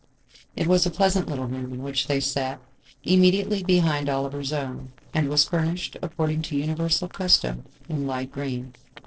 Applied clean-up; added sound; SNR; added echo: neural separator model SepFormer DNS4.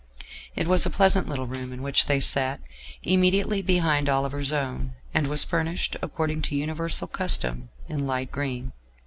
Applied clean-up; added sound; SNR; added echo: none; none; none; none.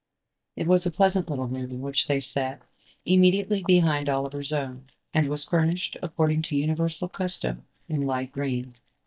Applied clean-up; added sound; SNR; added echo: neural mask model DeepFilterNet 3.